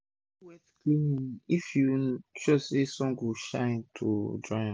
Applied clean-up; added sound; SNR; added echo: none; none; none; none.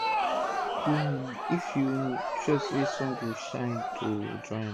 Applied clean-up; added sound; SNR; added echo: none; Crowd; 1 dB; none.